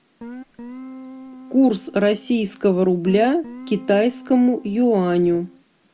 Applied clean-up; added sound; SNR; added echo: none; Guitar; 18 dB; none.